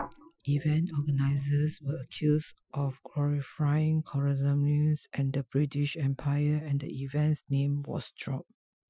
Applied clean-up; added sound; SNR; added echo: classical method Wiener filter.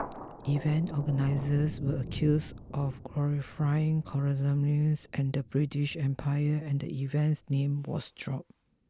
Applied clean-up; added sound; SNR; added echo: none; Thunder; 14 dB; none.